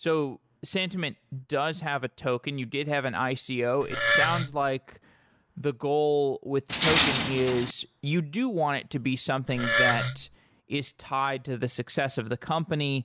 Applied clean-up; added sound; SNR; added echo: none; Wood + Tools; -3 dB; none.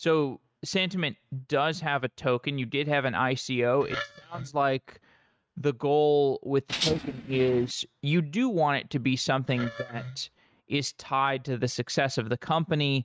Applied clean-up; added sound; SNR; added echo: neural mask model RNNoise.